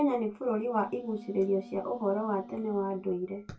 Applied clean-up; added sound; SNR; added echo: none; Wind instrument, woodwind instrument; 19 dB; reverberation time 0.2 s.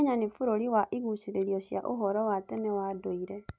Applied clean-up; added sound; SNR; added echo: none; none; none; none.